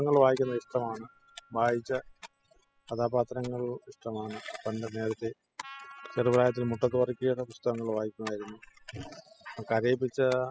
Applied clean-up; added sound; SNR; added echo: classical method spectral subtraction.